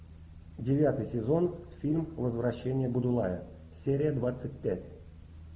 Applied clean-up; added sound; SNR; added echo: none; none; none; none.